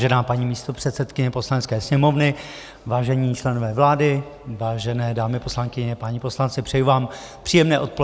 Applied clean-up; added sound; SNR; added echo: none; none; none; none.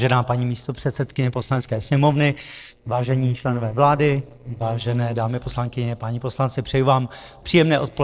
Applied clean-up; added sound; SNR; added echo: neural separator model SepFormer DNS4.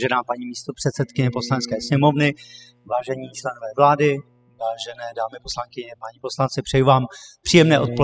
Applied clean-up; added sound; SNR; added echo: classical method spectral subtraction.